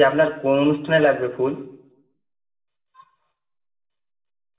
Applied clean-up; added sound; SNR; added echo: none; none; none; reverberation time 0.7 s.